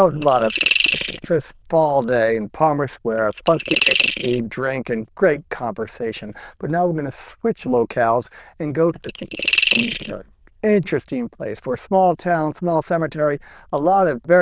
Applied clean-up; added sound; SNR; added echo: neural diffusion model UNIVERSE++.